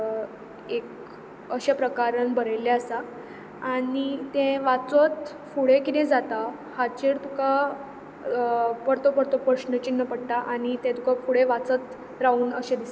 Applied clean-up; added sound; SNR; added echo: none; none; none; none.